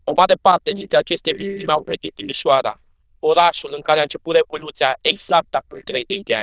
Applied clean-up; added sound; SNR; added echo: neural diffusion model UNIVERSE++.